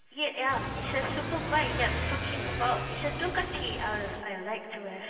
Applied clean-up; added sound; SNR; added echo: none; Motorcycle / Accelerating, revving, vroom; 2 dB; reverberation time 2.6 s.